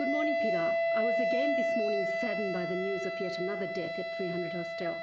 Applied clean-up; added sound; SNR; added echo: none; Wind instrument, woodwind instrument; -5 dB; none.